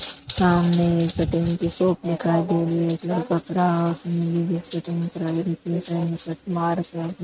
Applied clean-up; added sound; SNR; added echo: neural mask model RNNoise.